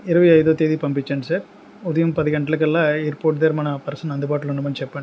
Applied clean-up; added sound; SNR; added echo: none; none; none; none.